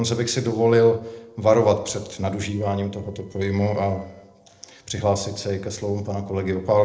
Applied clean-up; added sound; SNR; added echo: neural separator model SepFormer DNS4.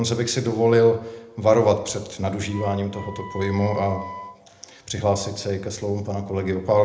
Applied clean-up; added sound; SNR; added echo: none; Wind instrument, woodwind instrument; 17 dB; reverberation time 0.7 s.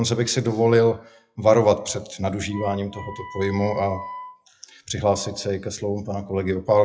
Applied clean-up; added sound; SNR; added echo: classical method WPE with log-MMSE.